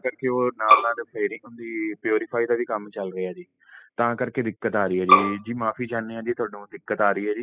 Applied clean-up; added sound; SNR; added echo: classical method spectral subtraction.